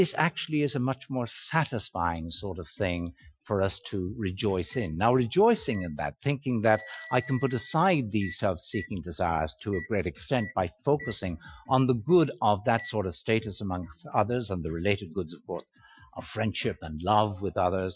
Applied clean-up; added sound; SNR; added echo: classical method Wiener filter.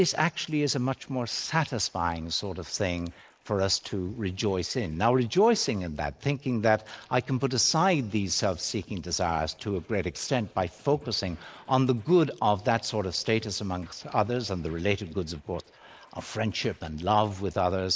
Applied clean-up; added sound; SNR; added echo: neural mask model Resemble Enhance denoiser.